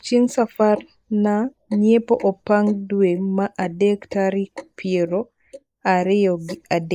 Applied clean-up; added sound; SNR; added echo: neural mask model Resemble Enhance denoiser.